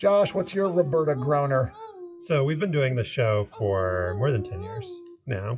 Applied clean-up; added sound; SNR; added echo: classical method WPE with log-MMSE.